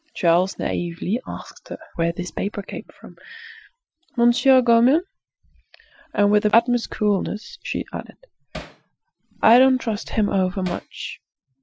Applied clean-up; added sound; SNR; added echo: classical method Wiener filter.